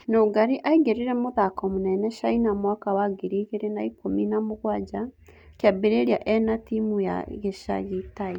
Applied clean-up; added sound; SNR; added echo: none; none; none; none.